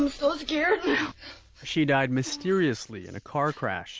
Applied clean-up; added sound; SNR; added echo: none; none; none; none.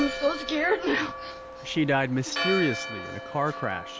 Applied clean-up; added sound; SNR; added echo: none; Church bell; 7 dB; none.